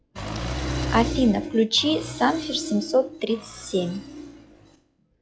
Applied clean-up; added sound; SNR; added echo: classical method log-MMSE.